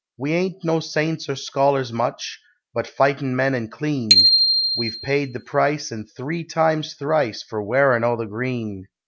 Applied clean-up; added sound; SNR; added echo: none; Bicycle bell; -1 dB; none.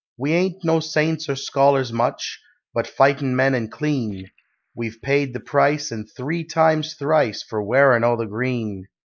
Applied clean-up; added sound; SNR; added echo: neural mask model Resemble Enhance denoiser.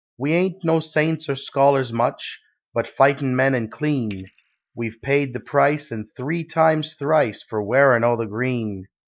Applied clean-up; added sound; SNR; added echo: neural mask model DeepFilterNet 3.